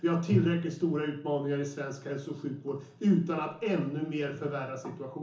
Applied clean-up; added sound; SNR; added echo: none; none; none; reverberation time 0.7 s.